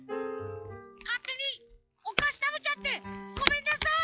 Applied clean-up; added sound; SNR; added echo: classical method log-MMSE.